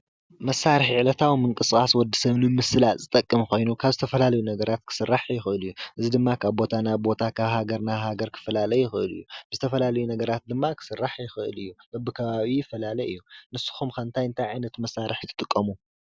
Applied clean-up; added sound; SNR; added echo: none; none; none; none.